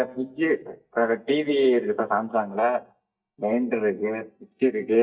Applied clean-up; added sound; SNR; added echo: neural mask model DeepFilterNet 3.